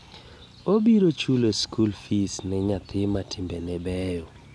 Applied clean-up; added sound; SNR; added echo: none; none; none; none.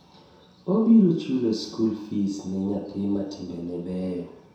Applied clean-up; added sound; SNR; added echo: none; none; none; reverberation time 0.7 s.